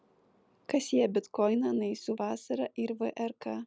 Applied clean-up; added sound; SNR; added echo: none; none; none; none.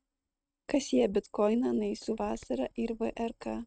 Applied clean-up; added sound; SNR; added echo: neural mask model RNNoise.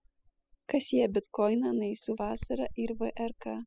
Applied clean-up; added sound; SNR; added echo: classical method spectral subtraction.